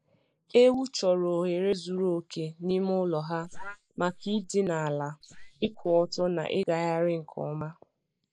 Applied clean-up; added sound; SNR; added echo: neural mask model Resemble Enhance denoiser.